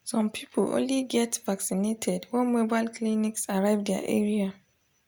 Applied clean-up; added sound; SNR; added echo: none; none; none; none.